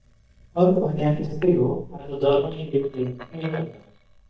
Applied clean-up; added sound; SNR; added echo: neural mask model DeepFilterNet 3.